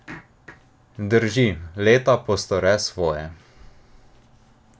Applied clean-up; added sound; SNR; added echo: none; none; none; none.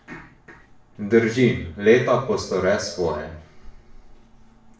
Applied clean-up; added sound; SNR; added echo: none; none; none; reverberation time 0.5 s.